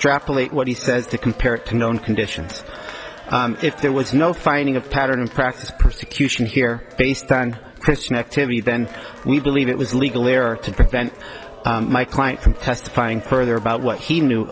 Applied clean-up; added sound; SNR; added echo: none; Cheering; 19 dB; none.